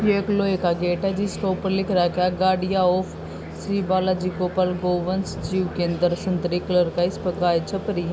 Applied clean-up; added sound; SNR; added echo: none; none; none; none.